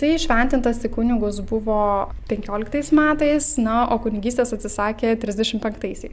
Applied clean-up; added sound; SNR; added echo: none; none; none; none.